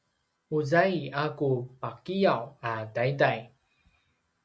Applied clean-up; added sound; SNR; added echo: none; none; none; none.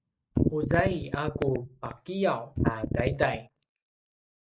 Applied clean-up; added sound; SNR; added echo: neural mask model Resemble Enhance denoiser.